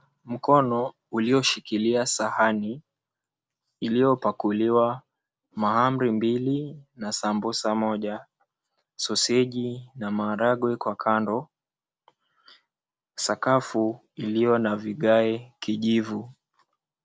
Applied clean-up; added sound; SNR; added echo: none; none; none; none.